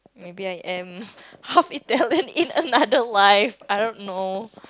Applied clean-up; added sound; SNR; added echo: none; none; none; none.